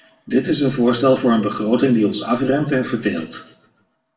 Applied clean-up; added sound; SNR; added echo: none; none; none; reverberation time 0.6 s.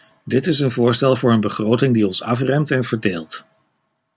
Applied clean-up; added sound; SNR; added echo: none; none; none; none.